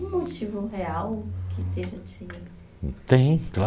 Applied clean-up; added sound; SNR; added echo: none; none; none; none.